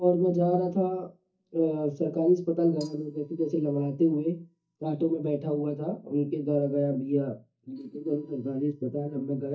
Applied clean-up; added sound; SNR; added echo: neural mask model DeepFilterNet 3.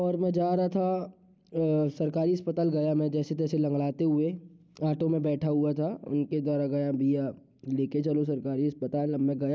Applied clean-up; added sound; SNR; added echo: none; none; none; none.